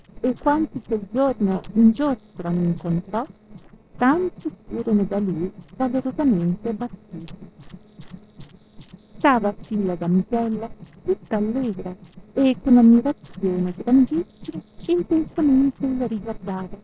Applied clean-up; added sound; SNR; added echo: neural separator model SepFormer DNS4.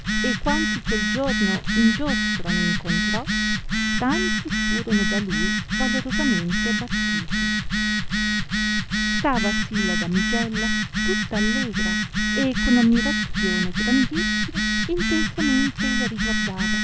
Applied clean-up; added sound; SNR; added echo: none; Telephone; -3 dB; none.